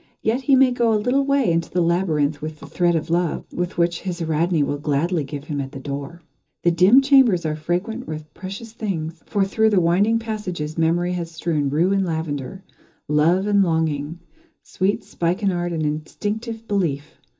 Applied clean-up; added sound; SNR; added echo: none; none; none; reverberation time 0.2 s.